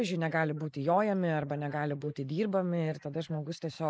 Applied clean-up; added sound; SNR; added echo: neural mask model Resemble Enhance denoiser.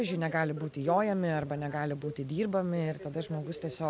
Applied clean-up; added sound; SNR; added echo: none; Subway, metro, underground; 15 dB; none.